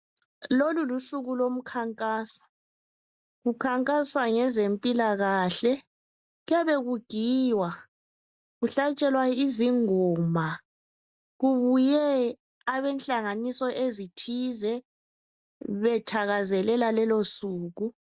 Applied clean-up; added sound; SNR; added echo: none; none; none; none.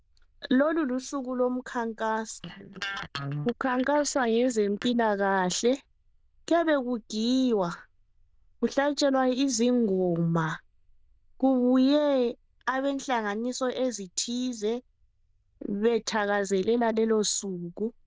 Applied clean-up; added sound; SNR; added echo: neural diffusion model UNIVERSE++.